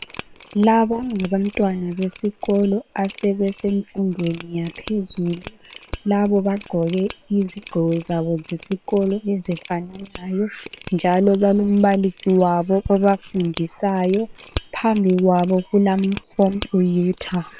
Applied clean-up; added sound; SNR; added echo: neural separator model SepFormer WHAM!.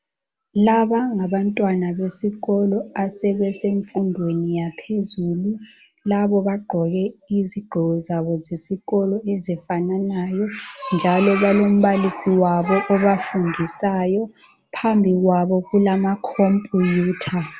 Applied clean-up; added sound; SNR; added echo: none; none; none; none.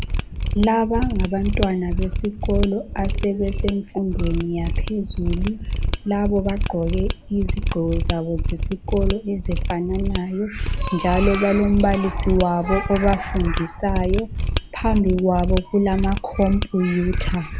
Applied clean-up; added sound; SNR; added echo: none; Mechanisms; 2 dB; none.